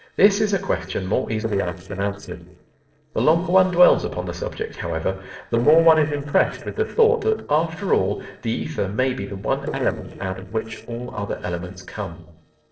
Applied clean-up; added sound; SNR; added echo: neural separator model SepFormer DNS4.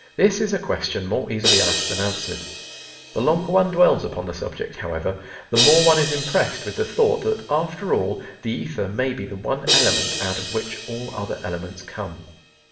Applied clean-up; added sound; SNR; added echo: none; Crash cymbal; 5 dB; reverberation time 0.7 s.